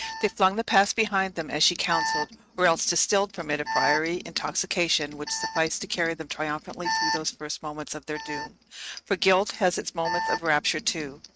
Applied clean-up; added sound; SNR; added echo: neural mask model RNNoise.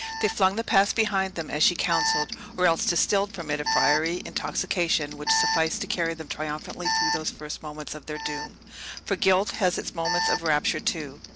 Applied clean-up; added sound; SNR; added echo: none; Alarm; 5 dB; none.